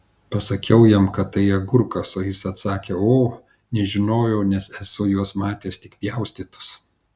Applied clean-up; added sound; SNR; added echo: none; none; none; none.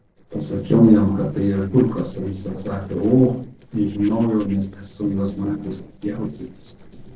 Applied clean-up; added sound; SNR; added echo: neural separator model SepFormer DNS4.